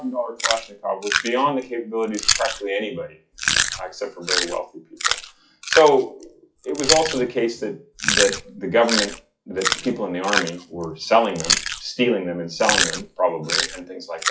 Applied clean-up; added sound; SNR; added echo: classical method WPE with log-MMSE.